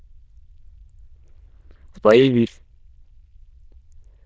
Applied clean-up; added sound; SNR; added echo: neural diffusion model UNIVERSE++.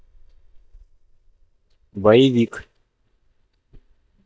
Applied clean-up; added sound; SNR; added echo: neural mask model DeepFilterNet 3.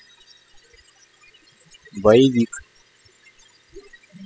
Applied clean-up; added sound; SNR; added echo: classical method spectral subtraction.